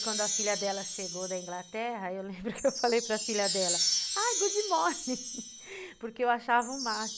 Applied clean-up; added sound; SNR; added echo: none; Wind chime; 3 dB; none.